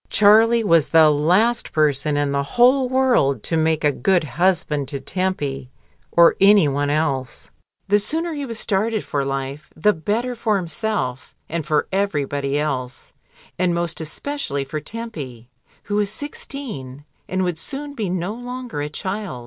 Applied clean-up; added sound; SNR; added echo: none; none; none; none.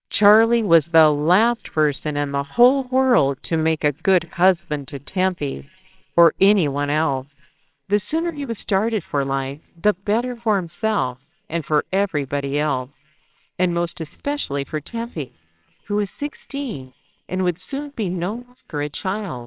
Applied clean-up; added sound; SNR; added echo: neural separator model SepFormer WHAMR!.